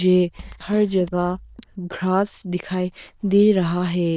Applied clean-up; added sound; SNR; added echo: neural diffusion model UNIVERSE++.